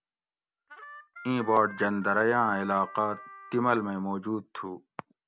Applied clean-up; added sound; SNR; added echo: none; Harmonica; 18 dB; none.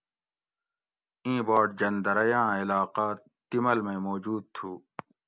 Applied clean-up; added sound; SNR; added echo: none; none; none; none.